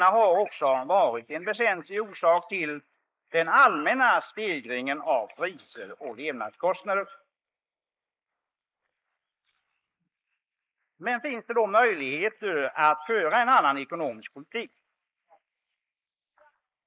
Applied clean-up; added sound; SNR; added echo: neural mask model Resemble Enhance denoiser.